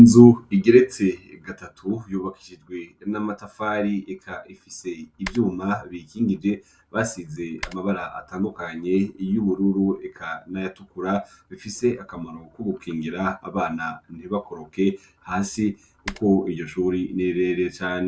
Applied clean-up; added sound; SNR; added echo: none; Typing; 19 dB; none.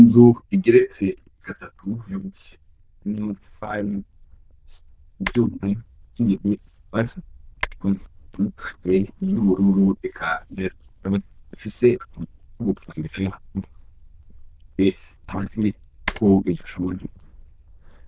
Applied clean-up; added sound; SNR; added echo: neural diffusion model UNIVERSE++.